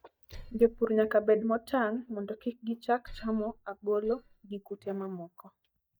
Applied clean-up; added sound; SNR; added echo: neural mask model DeepFilterNet 3.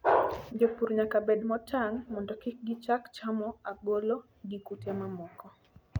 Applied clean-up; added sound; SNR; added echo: none; none; none; none.